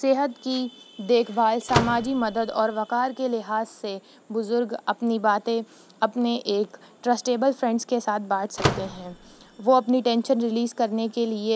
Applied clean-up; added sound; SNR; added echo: none; Slam / Microwave oven; 5 dB; none.